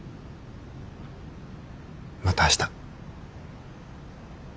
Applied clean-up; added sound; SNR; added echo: none; none; none; none.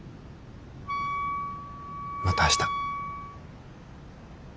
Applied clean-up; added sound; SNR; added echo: none; Wind instrument, woodwind instrument; -1 dB; none.